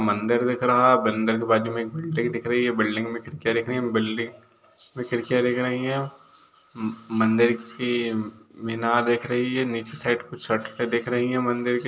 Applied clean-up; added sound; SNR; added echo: none; none; none; none.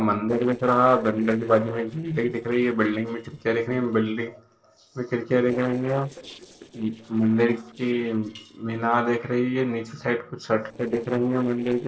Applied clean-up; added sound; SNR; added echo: neural separator model SepFormer DNS4.